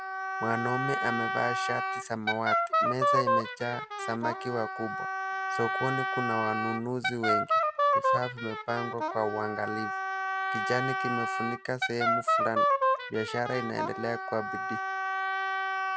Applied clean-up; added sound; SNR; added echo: none; Wind instrument, woodwind instrument; -4 dB; none.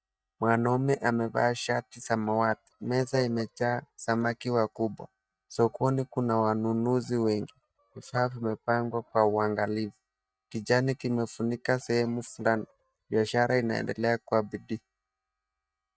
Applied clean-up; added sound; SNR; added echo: neural mask model DeepFilterNet 3.